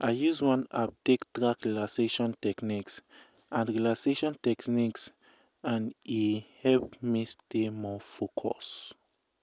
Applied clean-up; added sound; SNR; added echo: none; none; none; none.